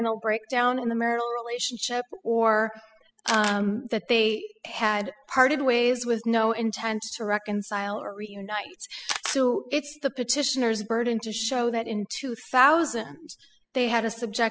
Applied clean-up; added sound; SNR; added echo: classical method spectral subtraction.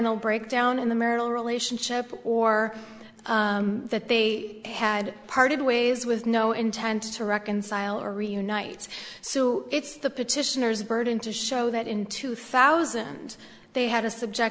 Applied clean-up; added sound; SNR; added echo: none; none; none; none.